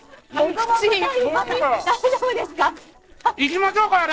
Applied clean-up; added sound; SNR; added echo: neural separator model SepFormer DNS4.